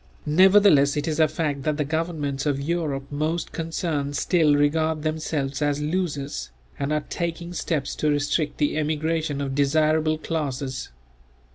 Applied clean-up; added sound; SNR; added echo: none; none; none; none.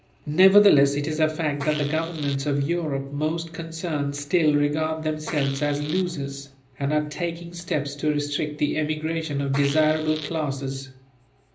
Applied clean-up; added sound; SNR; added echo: none; Fart; 14 dB; reverberation time 0.5 s.